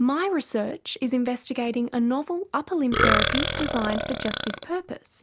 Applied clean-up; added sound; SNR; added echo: none; Burping, eructation; -1 dB; none.